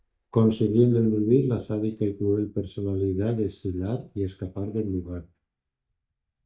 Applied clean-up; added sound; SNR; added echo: neural mask model DeepFilterNet 3.